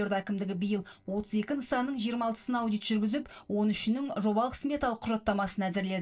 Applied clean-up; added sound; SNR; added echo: neural separator model SepFormer DNS4.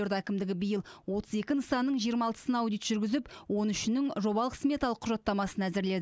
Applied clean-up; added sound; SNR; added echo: none; none; none; none.